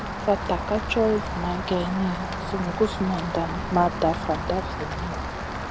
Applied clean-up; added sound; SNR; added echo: none; Rain; 4 dB; none.